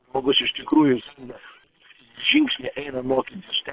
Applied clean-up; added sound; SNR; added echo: neural separator model SepFormer WHAM!.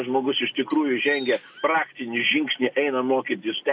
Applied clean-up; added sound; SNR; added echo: none; Bird; 19 dB; none.